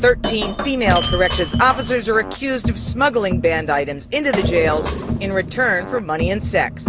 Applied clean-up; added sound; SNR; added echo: none; Shatter + Fart; 11 dB; none.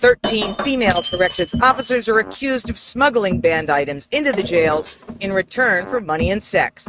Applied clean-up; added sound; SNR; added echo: neural mask model RNNoise.